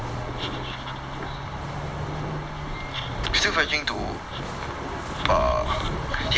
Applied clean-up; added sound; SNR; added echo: none; Squeak / Accelerating, revving, vroom / Vehicle + Fire; 2 dB; none.